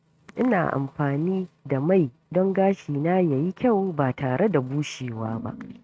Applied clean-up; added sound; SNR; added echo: neural mask model RNNoise.